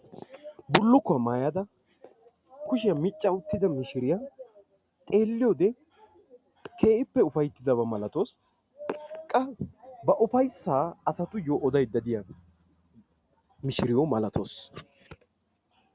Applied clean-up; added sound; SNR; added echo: none; none; none; none.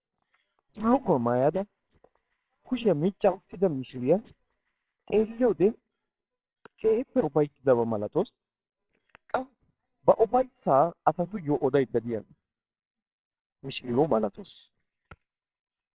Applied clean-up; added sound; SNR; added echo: neural separator model SepFormer WHAMR!.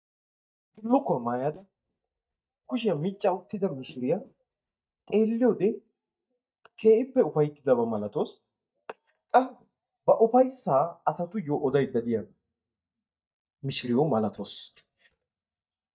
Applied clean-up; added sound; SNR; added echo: neural mask model DeepFilterNet 3.